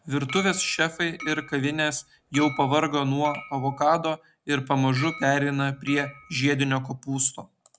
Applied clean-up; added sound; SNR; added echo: none; Chink, clink; 15 dB; none.